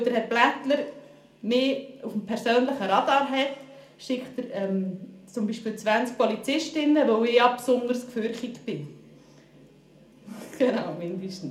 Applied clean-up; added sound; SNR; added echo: none; none; none; reverberation time 0.4 s.